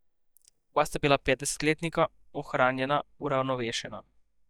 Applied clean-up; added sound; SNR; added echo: neural mask model DeepFilterNet 3.